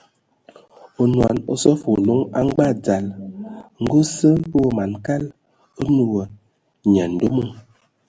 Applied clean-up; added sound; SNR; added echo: none; none; none; none.